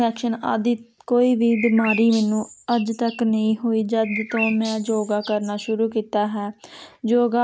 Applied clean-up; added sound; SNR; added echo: none; Bird; 11 dB; none.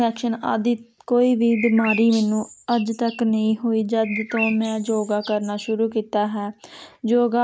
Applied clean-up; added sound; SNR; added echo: neural mask model Resemble Enhance denoiser.